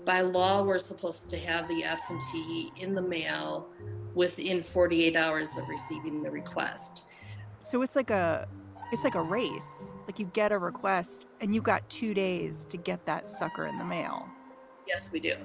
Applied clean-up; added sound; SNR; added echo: none; Bird vocalization, bird call, bird song; 17 dB; none.